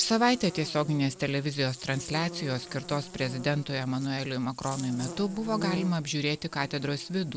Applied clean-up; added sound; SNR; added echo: none; Buzz; 13 dB; none.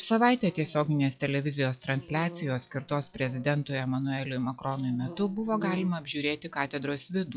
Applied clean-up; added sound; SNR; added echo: classical method log-MMSE.